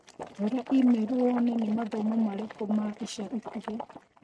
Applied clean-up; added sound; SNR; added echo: neural mask model RNNoise.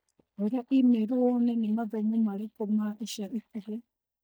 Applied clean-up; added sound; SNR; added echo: neural mask model DeepFilterNet 3.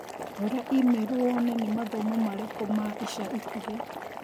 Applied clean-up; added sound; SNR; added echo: none; Boiling; 9 dB; none.